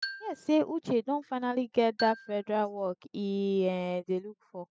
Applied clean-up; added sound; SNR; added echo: classical method spectral subtraction.